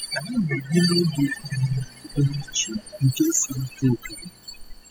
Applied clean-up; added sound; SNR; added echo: classical method spectral subtraction.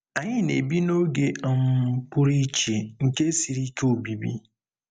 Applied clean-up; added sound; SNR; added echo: none; none; none; none.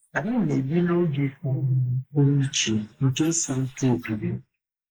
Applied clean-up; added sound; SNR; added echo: neural mask model Resemble Enhance denoiser.